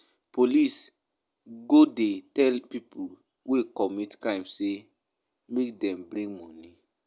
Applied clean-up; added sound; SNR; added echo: none; none; none; none.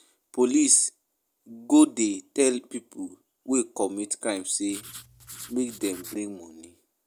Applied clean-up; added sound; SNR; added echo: none; Writing; 17 dB; none.